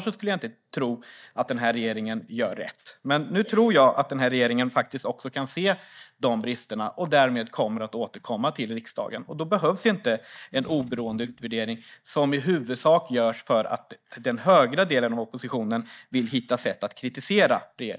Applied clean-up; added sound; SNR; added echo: neural mask model DeepFilterNet 3.